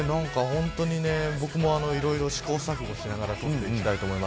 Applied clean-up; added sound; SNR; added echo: none; none; none; none.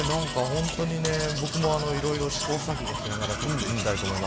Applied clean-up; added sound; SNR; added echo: none; Domestic sounds, home sounds; 5 dB; none.